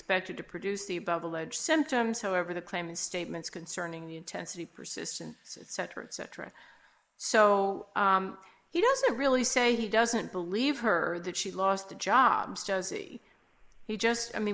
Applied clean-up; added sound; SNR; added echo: neural mask model Resemble Enhance denoiser.